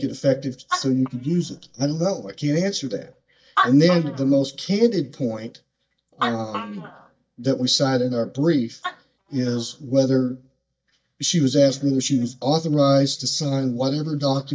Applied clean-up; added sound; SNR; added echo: neural mask model DeepFilterNet 3.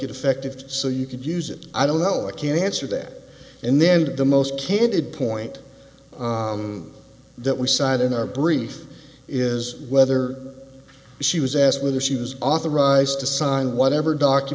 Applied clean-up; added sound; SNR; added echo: none; none; none; none.